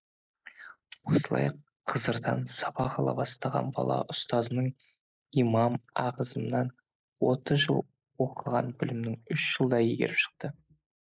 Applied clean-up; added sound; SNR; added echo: neural mask model Resemble Enhance denoiser.